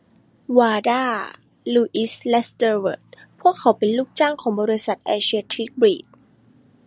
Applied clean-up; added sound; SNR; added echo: none; none; none; none.